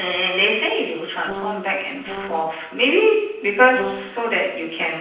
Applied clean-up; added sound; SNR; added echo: neural separator model SepFormer DNS4.